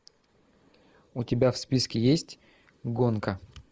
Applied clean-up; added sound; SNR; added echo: neural mask model Resemble Enhance denoiser.